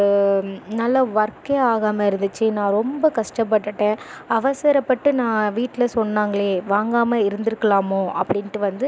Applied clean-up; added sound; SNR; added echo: none; none; none; none.